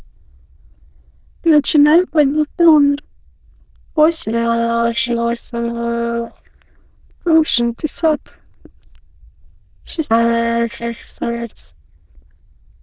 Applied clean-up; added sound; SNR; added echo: neural diffusion model UNIVERSE++.